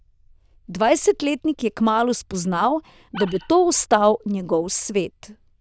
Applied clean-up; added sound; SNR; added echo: neural diffusion model UNIVERSE++.